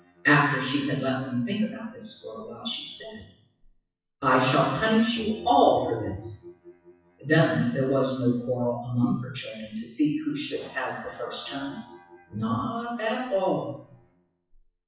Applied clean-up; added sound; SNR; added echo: classical method WPE with log-MMSE.